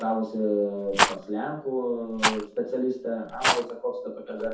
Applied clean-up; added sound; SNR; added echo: none; Rattle; 1 dB; reverberation time 0.5 s.